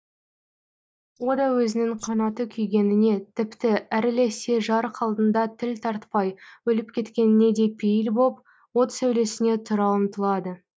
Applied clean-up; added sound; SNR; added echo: neural mask model DeepFilterNet 3.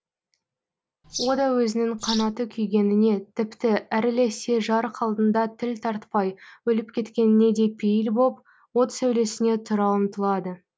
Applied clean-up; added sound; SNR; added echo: none; Bird vocalization, bird call, bird song; 12 dB; none.